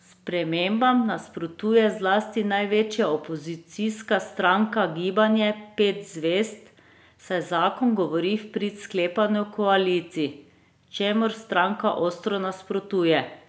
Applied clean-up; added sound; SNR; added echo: none; none; none; none.